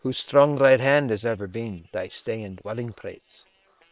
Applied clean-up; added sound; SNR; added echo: neural separator model SepFormer WHAM!.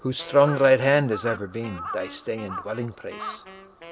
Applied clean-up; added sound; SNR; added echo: none; Crow + Wind instrument, woodwind instrument; 13 dB; none.